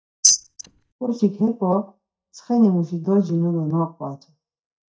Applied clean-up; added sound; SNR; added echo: neural mask model DeepFilterNet 3.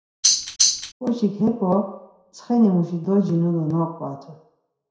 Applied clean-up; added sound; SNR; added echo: none; Tambourine; -3 dB; reverberation time 0.6 s.